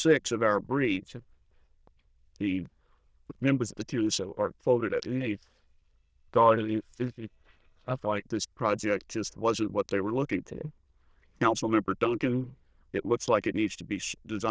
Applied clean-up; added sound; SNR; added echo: neural diffusion model UNIVERSE++.